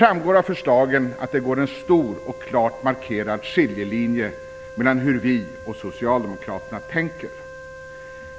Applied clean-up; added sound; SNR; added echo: none; Wind instrument, woodwind instrument; 15 dB; none.